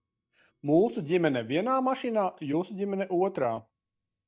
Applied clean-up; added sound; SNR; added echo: neural mask model DeepFilterNet 3.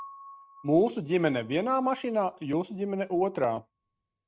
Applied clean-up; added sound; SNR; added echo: neural mask model RNNoise.